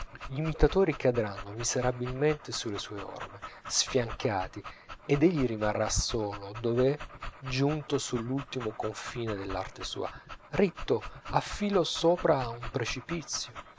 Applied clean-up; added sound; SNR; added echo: none; Dog; 13 dB; none.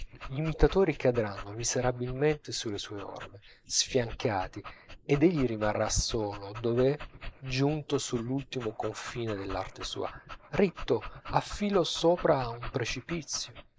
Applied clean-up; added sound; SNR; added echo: neural mask model Resemble Enhance denoiser.